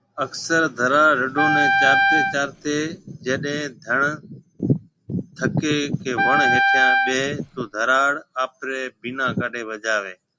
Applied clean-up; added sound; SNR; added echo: none; Wind instrument, woodwind instrument; -2 dB; none.